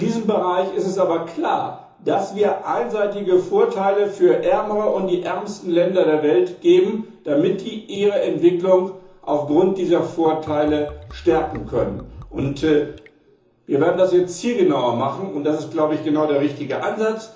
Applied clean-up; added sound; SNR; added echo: none; Liquid; 19 dB; reverberation time 0.6 s.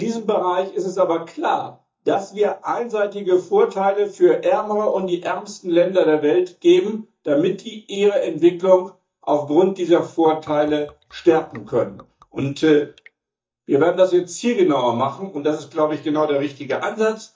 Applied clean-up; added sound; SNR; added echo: neural mask model DeepFilterNet 3.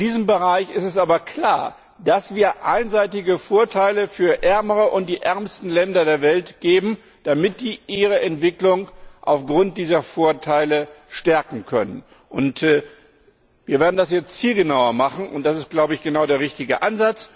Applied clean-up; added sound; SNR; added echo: none; none; none; none.